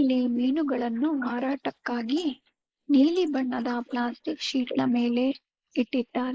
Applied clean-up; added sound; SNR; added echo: neural mask model Resemble Enhance denoiser.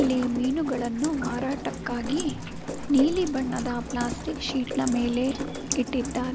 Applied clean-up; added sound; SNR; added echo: none; Rain; 6 dB; none.